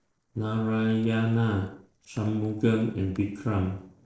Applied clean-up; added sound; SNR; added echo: neural separator model SepFormer DNS4.